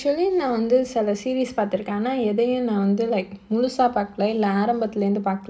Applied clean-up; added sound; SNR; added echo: none; none; none; none.